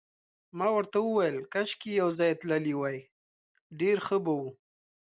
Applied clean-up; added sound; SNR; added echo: none; none; none; none.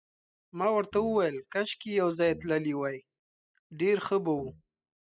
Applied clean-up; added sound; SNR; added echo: classical method spectral subtraction.